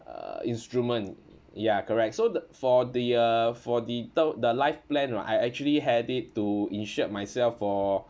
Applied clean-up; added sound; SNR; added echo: none; none; none; none.